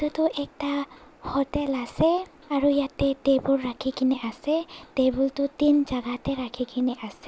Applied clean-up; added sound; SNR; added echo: none; none; none; none.